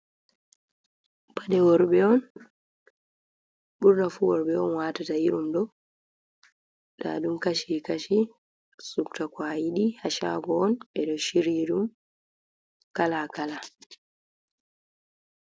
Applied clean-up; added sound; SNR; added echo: none; none; none; none.